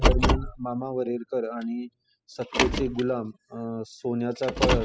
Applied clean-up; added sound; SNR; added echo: classical method spectral subtraction.